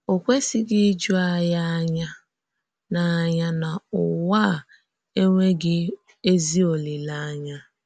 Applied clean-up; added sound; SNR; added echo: none; none; none; none.